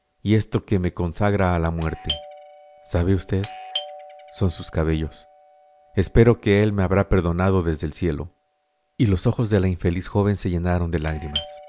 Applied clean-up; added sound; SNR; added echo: none; Doorbell; 18 dB; none.